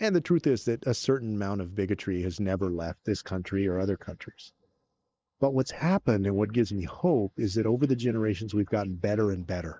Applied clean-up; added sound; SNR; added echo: neural mask model Resemble Enhance denoiser.